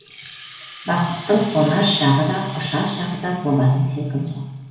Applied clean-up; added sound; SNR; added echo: none; Rattle (instrument); 19 dB; reverberation time 1.1 s.